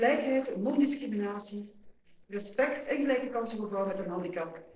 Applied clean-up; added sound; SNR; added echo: neural separator model SepFormer DNS4.